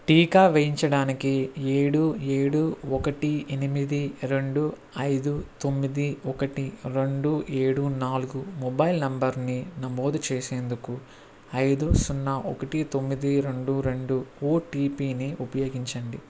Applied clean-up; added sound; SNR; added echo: none; none; none; none.